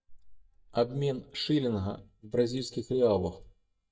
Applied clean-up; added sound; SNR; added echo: neural mask model DeepFilterNet 3.